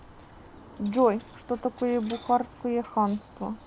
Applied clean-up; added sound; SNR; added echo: none; Coin (dropping) + Bird; 19 dB; none.